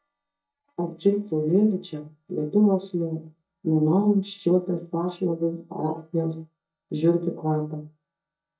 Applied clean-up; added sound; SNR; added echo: neural mask model DeepFilterNet 3.